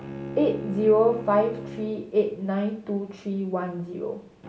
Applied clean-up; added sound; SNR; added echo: none; Bowed string instrument; 13 dB; none.